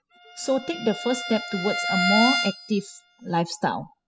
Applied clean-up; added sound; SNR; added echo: classical method spectral subtraction.